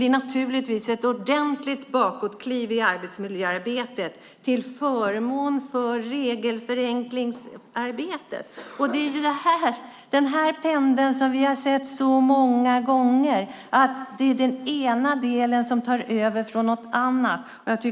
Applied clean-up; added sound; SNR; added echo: none; none; none; none.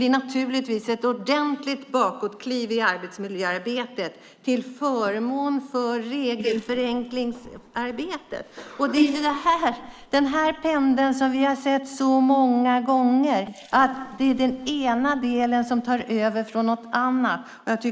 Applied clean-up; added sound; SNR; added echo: neural mask model Resemble Enhance denoiser.